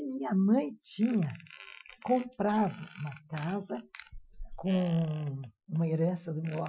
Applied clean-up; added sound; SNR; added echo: classical method Wiener filter.